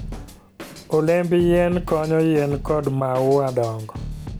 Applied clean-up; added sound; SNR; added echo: none; Drum kit; 14 dB; none.